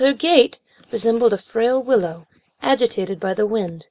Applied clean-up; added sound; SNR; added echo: none; none; none; none.